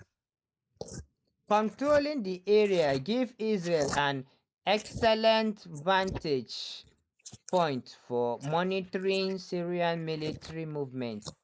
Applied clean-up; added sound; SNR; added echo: neural mask model Resemble Enhance denoiser.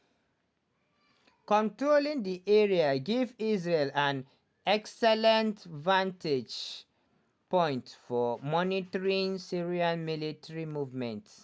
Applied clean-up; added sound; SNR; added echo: none; none; none; none.